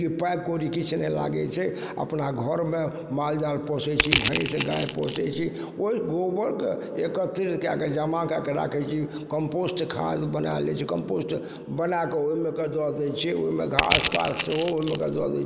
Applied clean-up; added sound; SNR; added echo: none; Crushing; 1 dB; none.